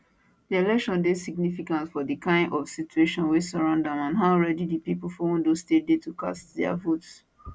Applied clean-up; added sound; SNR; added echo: none; none; none; none.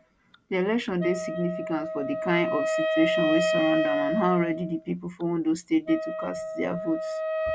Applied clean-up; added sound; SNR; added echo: none; Wind instrument, woodwind instrument; 2 dB; none.